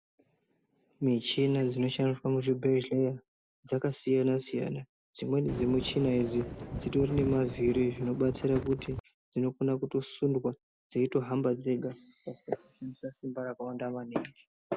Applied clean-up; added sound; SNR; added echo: none; Wind; 8 dB; none.